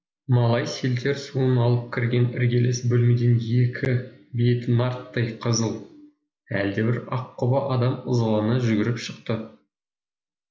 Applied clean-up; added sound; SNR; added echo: none; none; none; none.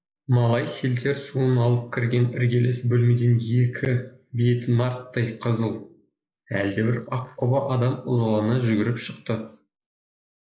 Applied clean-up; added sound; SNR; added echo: neural mask model Resemble Enhance denoiser.